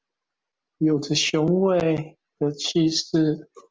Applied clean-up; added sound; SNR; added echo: none; none; none; none.